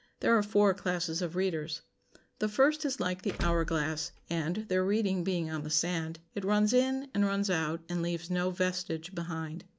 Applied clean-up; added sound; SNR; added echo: none; Door / Car; 8 dB; none.